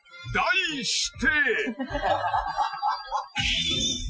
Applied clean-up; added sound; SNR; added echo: classical method Wiener filter.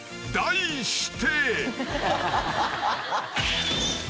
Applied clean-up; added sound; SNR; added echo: none; none; none; none.